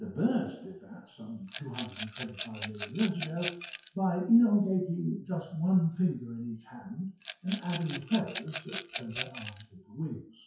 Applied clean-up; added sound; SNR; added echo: classical method WPE with log-MMSE.